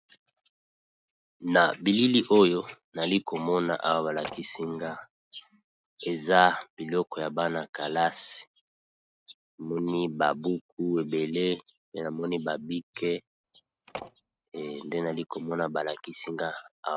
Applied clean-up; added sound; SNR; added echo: neural mask model RNNoise.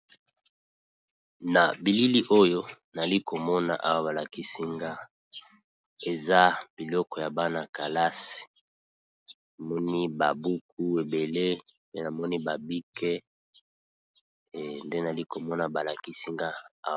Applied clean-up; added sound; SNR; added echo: none; none; none; none.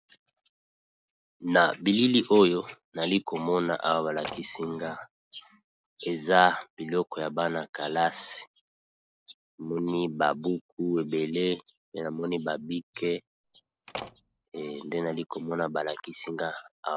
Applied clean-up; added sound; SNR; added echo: neural separator model SepFormer DNS4.